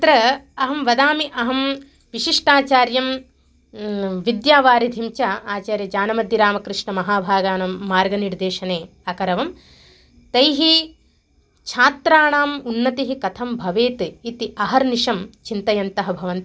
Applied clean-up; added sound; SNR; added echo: none; none; none; none.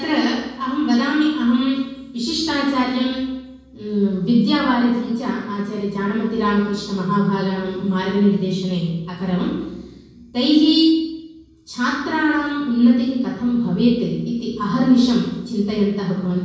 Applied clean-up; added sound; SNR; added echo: none; none; none; reverberation time 1.2 s.